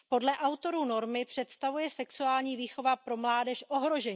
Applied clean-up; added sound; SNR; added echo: none; none; none; none.